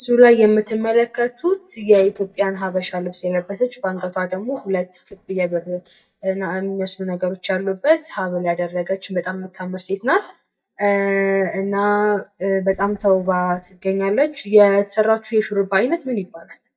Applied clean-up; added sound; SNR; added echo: neural mask model DeepFilterNet 3.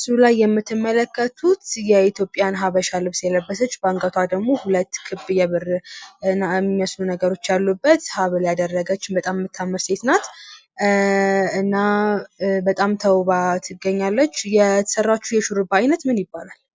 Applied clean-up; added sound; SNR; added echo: none; none; none; none.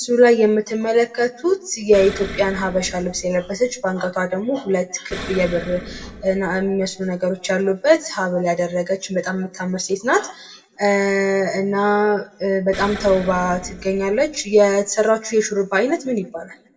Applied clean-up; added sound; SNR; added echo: none; Explosion; 14 dB; reverberation time 0.3 s.